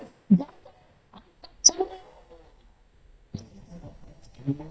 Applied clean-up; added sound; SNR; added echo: neural mask model DeepFilterNet 3.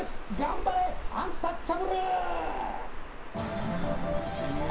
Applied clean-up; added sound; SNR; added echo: none; Water; 2 dB; reverberation time 0.5 s.